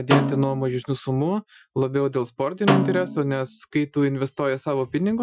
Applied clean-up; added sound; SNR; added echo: classical method Wiener filter.